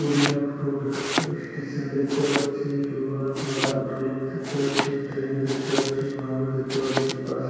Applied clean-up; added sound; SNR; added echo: none; Domestic sounds, home sounds; 6 dB; reverberation time 2.0 s.